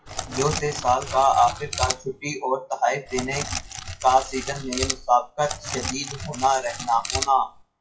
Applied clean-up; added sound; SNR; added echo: classical method WPE with log-MMSE.